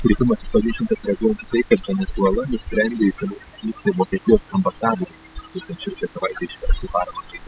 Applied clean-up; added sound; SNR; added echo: classical method spectral subtraction.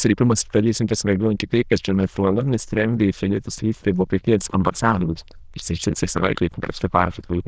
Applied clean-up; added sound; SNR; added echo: neural diffusion model UNIVERSE++.